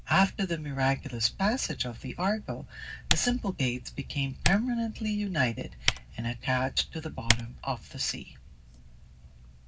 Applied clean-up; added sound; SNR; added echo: none; Typing; 6 dB; reverberation time 0.4 s.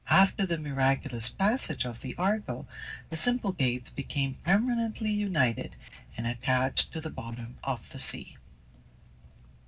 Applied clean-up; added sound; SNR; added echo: neural separator model SepFormer DNS4.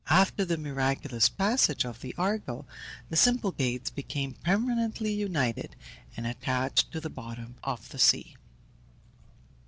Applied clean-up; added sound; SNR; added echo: none; none; none; none.